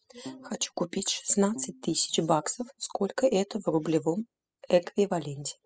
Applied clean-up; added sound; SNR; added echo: classical method spectral subtraction.